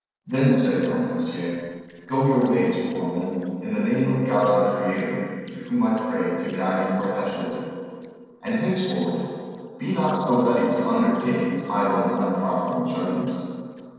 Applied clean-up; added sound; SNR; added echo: neural separator model SepFormer DNS4.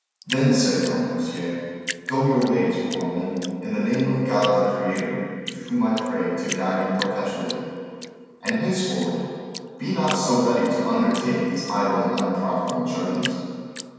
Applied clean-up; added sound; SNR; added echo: none; Drip; 15 dB; reverberation time 2.1 s.